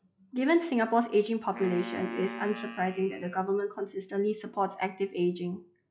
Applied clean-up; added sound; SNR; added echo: classical method log-MMSE.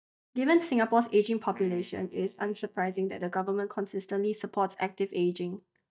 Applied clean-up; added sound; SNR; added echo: neural mask model DeepFilterNet 3.